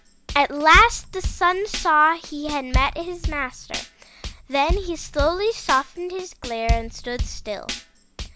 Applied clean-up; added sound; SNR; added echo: none; Tambourine / Drum / Drum kit; 6 dB; none.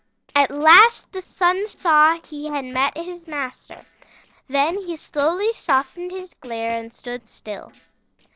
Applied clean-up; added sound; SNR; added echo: neural separator model SepFormer DNS4.